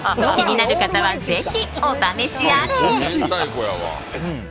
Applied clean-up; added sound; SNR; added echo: none; Bird; 15 dB; none.